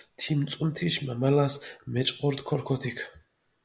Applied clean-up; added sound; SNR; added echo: none; none; none; none.